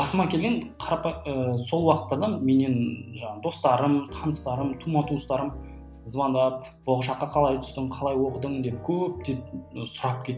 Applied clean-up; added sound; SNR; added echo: none; none; none; none.